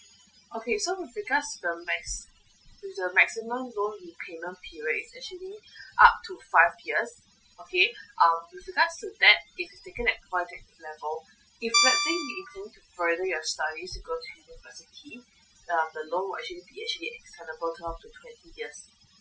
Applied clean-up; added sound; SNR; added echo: classical method Wiener filter.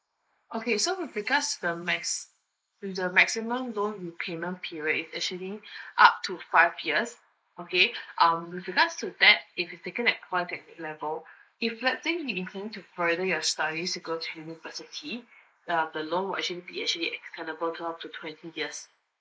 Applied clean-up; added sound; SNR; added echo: neural mask model Resemble Enhance denoiser.